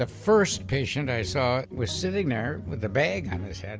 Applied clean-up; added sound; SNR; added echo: none; none; none; none.